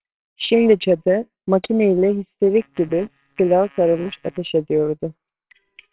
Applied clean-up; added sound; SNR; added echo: neural separator model SepFormer WHAMR!.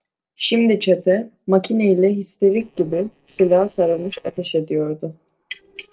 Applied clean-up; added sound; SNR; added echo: neural separator model SepFormer DNS4.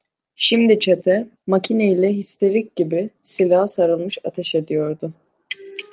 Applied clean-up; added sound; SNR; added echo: none; none; none; none.